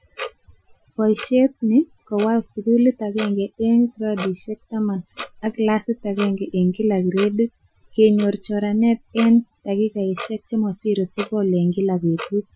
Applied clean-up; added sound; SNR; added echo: classical method Wiener filter.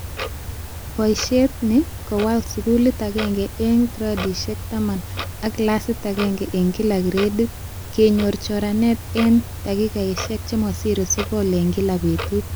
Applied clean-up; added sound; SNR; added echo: none; Clock; 9 dB; none.